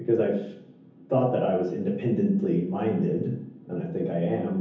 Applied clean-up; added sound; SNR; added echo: none; none; none; reverberation time 0.7 s.